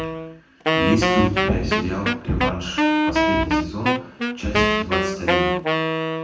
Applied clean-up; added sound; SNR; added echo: none; Wind instrument, woodwind instrument; -4 dB; reverberation time 0.9 s.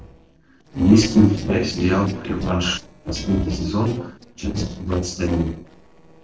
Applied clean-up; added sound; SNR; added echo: neural separator model SepFormer DNS4.